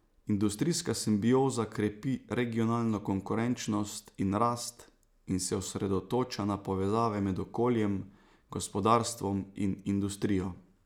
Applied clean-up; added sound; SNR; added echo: none; none; none; none.